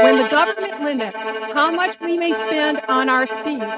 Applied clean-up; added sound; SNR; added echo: neural mask model RNNoise.